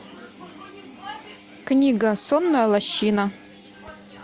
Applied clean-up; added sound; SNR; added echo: none; none; none; none.